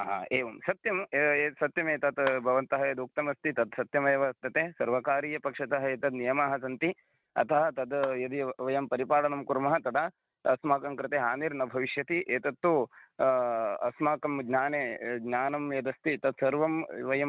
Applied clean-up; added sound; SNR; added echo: neural mask model RNNoise.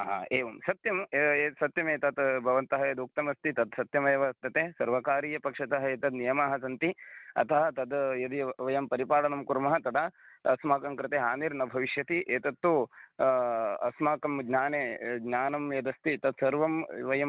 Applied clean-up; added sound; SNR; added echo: none; none; none; none.